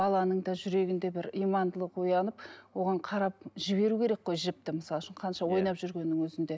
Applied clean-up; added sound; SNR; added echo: none; none; none; none.